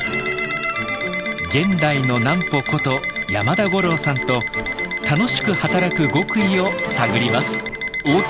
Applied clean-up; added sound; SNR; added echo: none; Alarm; 5 dB; none.